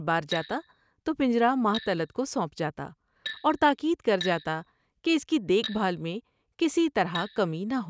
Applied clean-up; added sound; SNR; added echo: none; Glass; 16 dB; none.